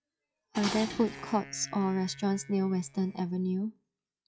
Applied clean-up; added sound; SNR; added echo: classical method log-MMSE.